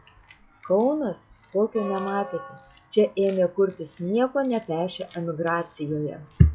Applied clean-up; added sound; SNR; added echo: classical method log-MMSE.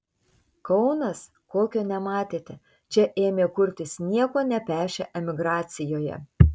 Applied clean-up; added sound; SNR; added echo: none; none; none; none.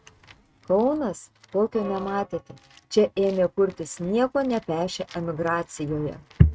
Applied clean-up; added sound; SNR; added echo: neural mask model RNNoise.